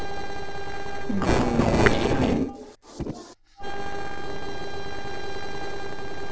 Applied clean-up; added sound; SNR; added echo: neural separator model SepFormer DNS4.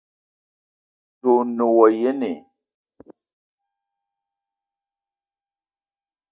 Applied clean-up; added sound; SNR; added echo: neural mask model DeepFilterNet 3.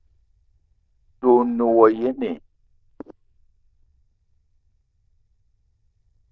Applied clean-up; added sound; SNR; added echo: neural diffusion model UNIVERSE++.